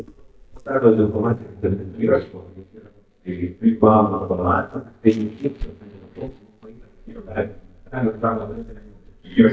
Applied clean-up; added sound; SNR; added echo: neural mask model DeepFilterNet 3.